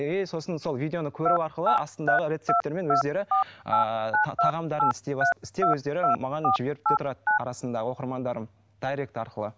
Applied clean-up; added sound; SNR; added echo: none; Telephone; -4 dB; none.